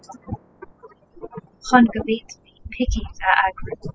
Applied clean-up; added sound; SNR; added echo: classical method spectral subtraction.